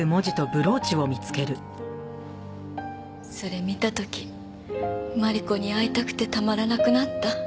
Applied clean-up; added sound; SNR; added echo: none; none; none; none.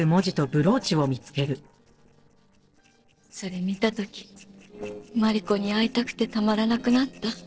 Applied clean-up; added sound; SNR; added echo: neural separator model SepFormer DNS4.